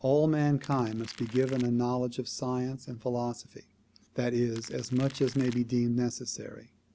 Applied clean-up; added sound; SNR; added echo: none; Crackle; 20 dB; none.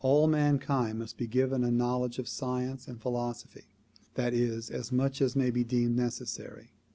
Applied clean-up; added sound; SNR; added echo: none; none; none; none.